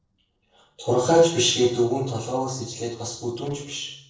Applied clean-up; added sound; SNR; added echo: neural separator model SepFormer DNS4.